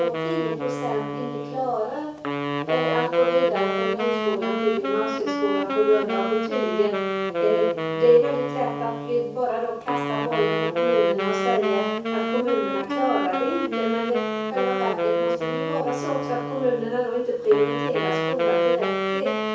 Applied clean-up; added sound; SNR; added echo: none; Wind instrument, woodwind instrument; 0 dB; reverberation time 0.6 s.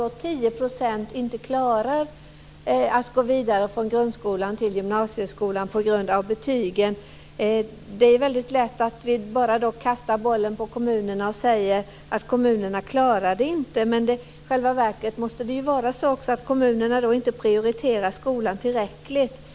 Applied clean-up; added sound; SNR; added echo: none; none; none; none.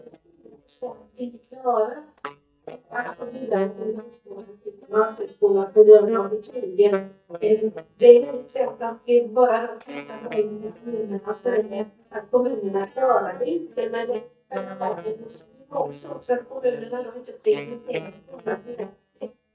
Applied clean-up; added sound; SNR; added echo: neural mask model DeepFilterNet 3.